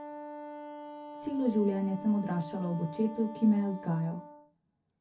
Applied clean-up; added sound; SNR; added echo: none; Wind instrument, woodwind instrument; 13 dB; reverberation time 0.3 s.